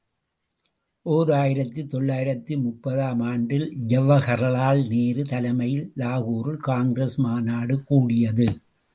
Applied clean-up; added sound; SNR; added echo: none; none; none; none.